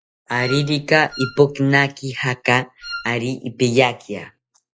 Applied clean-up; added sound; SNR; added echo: classical method log-MMSE.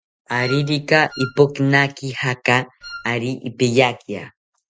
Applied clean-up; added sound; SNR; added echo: neural mask model RNNoise.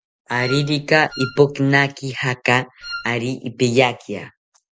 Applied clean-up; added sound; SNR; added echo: none; Wind instrument, woodwind instrument; 14 dB; none.